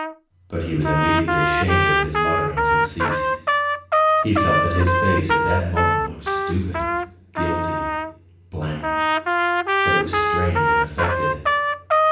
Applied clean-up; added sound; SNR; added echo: none; Trumpet; -4 dB; reverberation time 0.9 s.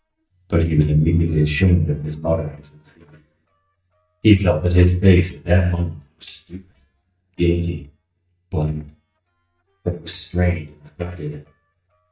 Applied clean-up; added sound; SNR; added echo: neural mask model DeepFilterNet 3.